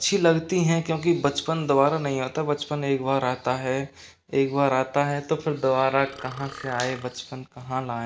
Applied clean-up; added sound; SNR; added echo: none; Burping, eructation; 19 dB; none.